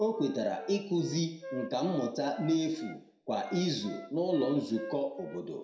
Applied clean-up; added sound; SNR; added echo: none; Wind instrument, woodwind instrument; 16 dB; reverberation time 0.6 s.